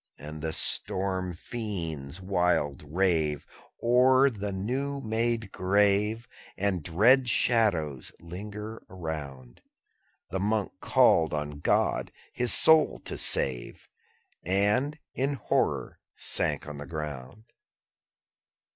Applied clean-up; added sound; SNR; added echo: none; none; none; none.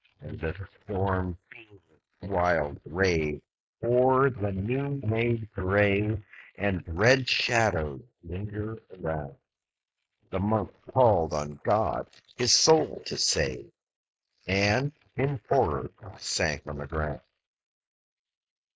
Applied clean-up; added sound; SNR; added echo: neural mask model Resemble Enhance denoiser.